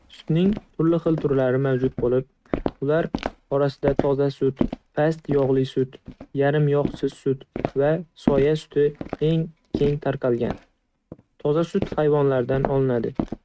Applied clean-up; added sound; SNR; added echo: neural mask model RNNoise.